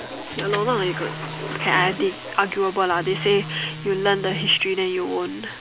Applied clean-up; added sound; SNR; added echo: none; Toilet flush / Water + Bowed string instrument; 10 dB; none.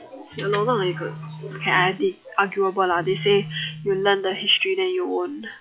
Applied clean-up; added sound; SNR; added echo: classical method log-MMSE.